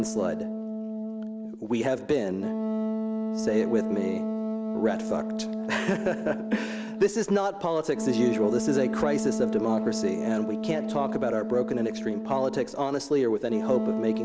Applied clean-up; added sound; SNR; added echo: none; Wind instrument, woodwind instrument; 3 dB; none.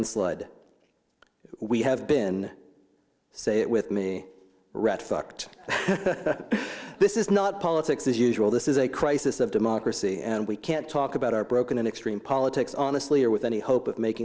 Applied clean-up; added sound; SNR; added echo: none; none; none; none.